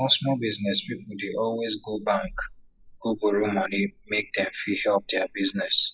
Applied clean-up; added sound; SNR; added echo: classical method log-MMSE.